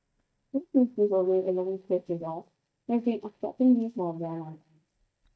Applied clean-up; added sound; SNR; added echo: neural mask model DeepFilterNet 3.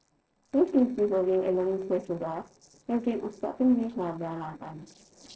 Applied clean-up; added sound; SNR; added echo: neural separator model SepFormer DNS4.